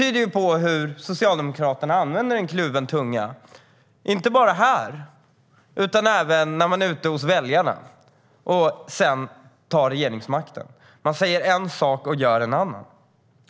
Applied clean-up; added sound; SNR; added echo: none; none; none; none.